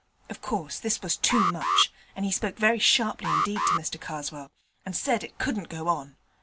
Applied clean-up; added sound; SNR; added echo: none; Alarm; 1 dB; none.